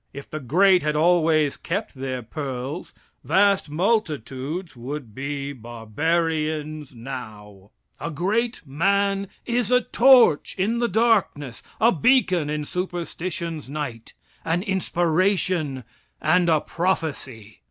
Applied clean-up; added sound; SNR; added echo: none; none; none; none.